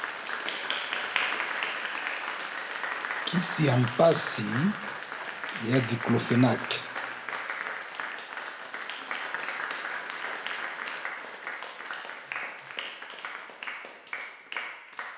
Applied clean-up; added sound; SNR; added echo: none; Applause; 3 dB; reverberation time 0.5 s.